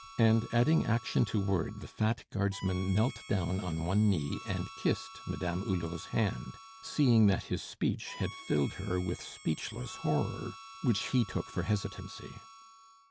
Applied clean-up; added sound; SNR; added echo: none; Harmonica; 19 dB; none.